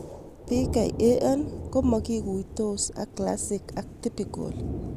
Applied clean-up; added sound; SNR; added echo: none; Thunder; 7 dB; none.